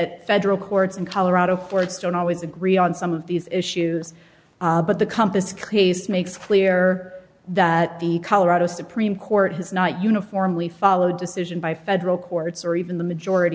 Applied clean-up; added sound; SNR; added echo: none; none; none; none.